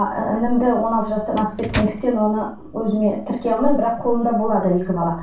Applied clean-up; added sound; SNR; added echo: none; Microwave oven; 11 dB; reverberation time 0.4 s.